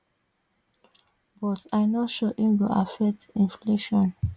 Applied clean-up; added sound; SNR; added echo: none; none; none; none.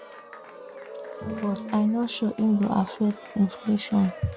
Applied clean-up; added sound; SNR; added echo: none; Cheering + Bowed string instrument; 13 dB; none.